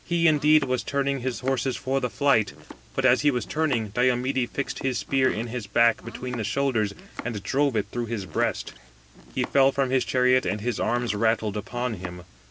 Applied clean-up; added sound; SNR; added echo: none; Domestic sounds, home sounds; 18 dB; none.